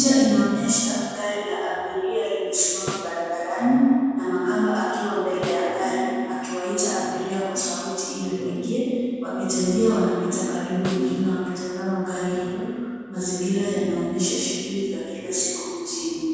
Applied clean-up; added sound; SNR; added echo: none; Snare drum; 17 dB; reverberation time 2.1 s.